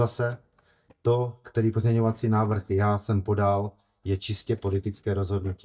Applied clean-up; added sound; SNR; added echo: neural mask model DeepFilterNet 3.